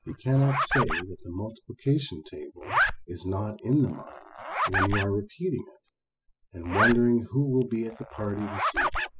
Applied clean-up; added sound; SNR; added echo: classical method spectral subtraction.